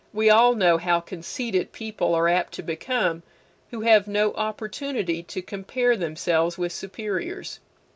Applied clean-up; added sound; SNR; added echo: none; none; none; none.